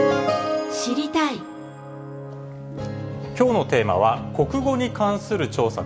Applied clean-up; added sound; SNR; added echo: none; Bowed string instrument; 14 dB; none.